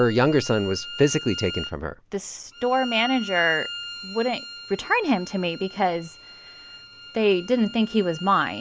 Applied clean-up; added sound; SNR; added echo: none; Bowed string instrument; 13 dB; none.